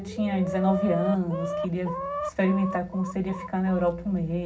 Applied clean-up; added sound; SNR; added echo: none; Chicken, rooster; 8 dB; reverberation time 0.4 s.